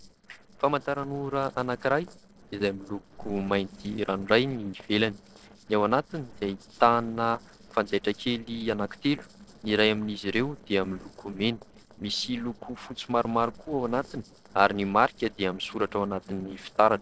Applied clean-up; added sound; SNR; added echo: neural separator model SepFormer DNS4.